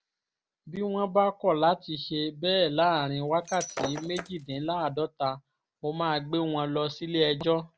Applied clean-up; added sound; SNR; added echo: none; Shatter; 11 dB; none.